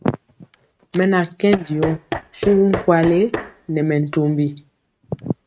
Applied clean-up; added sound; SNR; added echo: neural mask model RNNoise.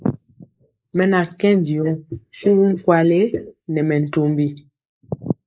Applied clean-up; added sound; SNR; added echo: neural mask model Resemble Enhance denoiser.